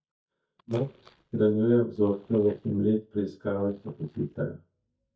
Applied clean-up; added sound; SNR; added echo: neural mask model DeepFilterNet 3.